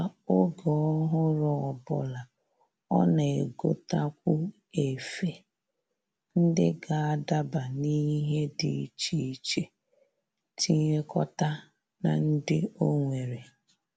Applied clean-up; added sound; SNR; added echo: none; none; none; none.